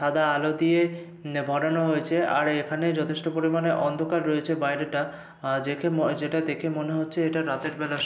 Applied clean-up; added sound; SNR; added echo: none; none; none; none.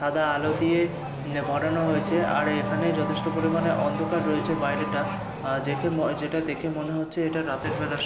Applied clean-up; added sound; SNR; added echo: none; Race car, auto racing / Accelerating, revving, vroom; 5 dB; none.